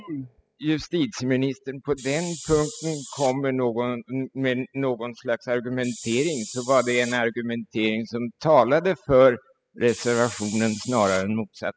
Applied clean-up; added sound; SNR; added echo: classical method spectral subtraction.